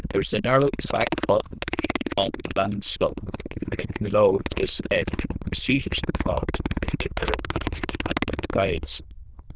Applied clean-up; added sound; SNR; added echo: neural diffusion model UNIVERSE++.